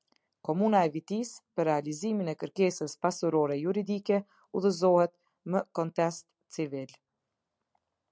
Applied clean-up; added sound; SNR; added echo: none; none; none; none.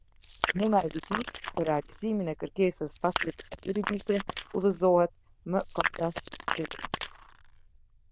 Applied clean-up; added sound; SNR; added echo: neural diffusion model UNIVERSE++.